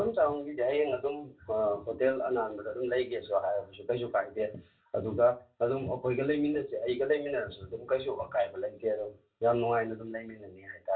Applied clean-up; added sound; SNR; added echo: none; none; none; reverberation time 0.2 s.